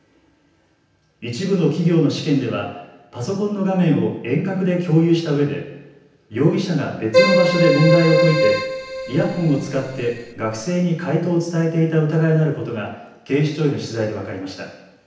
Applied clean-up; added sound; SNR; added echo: none; Keyboard (musical); -1 dB; reverberation time 0.9 s.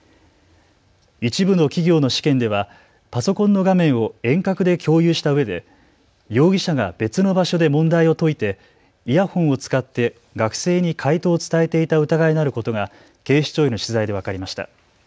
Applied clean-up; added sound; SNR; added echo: none; none; none; none.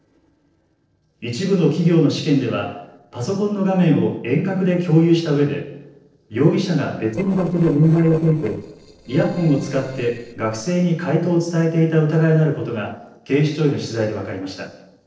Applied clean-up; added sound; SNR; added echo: neural separator model SepFormer DNS4.